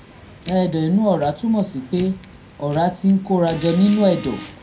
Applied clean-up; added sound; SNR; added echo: none; Car; 18 dB; reverberation time 0.2 s.